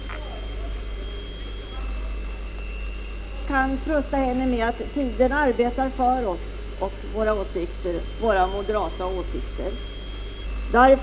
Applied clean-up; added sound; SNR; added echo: none; Engine; 6 dB; none.